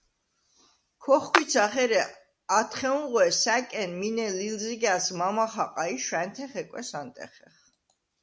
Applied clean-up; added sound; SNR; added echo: none; Clapping; 3 dB; none.